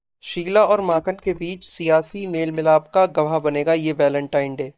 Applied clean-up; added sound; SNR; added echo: neural mask model DeepFilterNet 3.